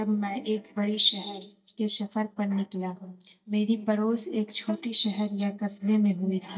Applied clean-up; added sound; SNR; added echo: neural mask model DeepFilterNet 3.